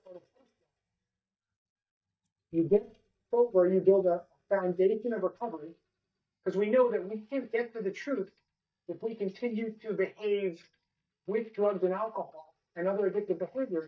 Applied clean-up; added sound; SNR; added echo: neural mask model DeepFilterNet 3.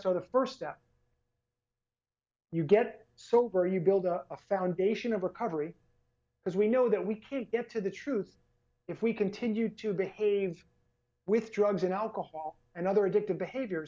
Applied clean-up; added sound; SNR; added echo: none; none; none; none.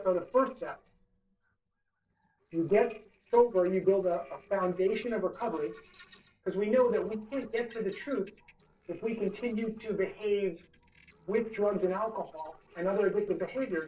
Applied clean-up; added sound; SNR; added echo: neural separator model SepFormer DNS4.